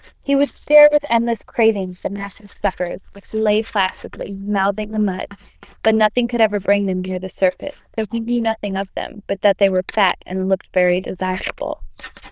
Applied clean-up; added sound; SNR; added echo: neural diffusion model UNIVERSE++.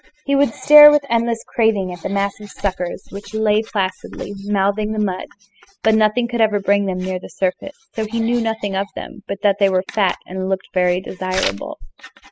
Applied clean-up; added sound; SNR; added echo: classical method spectral subtraction.